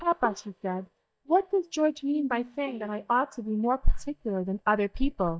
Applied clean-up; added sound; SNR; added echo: neural mask model DeepFilterNet 3.